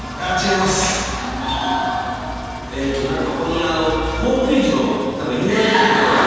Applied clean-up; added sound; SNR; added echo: none; Engine; 16 dB; reverberation time 2.1 s.